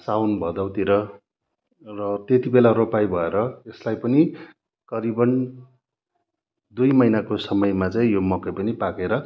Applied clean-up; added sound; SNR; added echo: none; none; none; none.